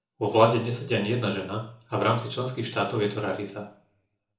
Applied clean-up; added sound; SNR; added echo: none; none; none; reverberation time 0.8 s.